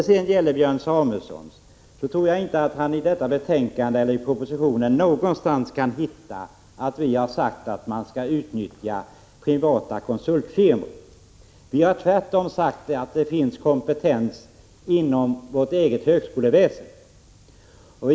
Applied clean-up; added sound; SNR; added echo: none; none; none; none.